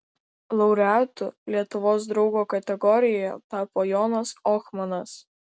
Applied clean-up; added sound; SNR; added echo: none; none; none; none.